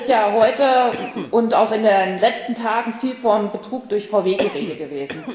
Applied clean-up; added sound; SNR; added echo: none; Cough; 15 dB; reverberation time 1.1 s.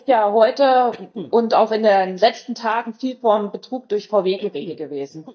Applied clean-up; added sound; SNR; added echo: neural mask model DeepFilterNet 3.